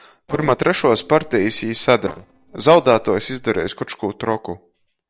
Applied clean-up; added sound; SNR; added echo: neural separator model SepFormer DNS4.